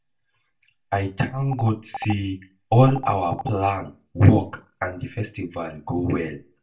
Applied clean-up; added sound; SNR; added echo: none; Telephone; 14 dB; reverberation time 0.2 s.